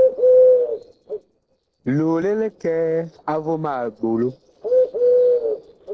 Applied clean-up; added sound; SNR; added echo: neural separator model SepFormer DNS4.